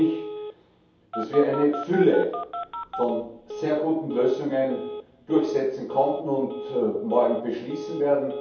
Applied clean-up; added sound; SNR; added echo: none; Telephone; 11 dB; reverberation time 0.7 s.